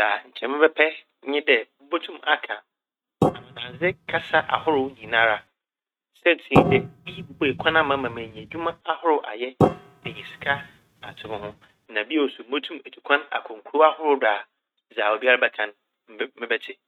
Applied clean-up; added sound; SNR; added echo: neural mask model RNNoise.